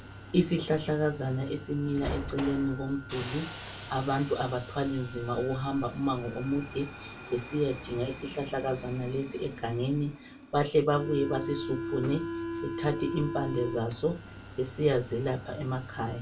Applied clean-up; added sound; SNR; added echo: none; Subway, metro, underground; 9 dB; reverberation time 0.2 s.